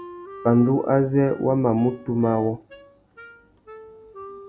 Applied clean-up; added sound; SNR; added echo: none; Wind instrument, woodwind instrument; 19 dB; none.